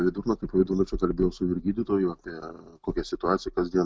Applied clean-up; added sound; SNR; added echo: none; none; none; none.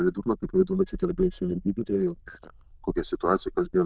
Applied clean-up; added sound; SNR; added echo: neural diffusion model UNIVERSE++.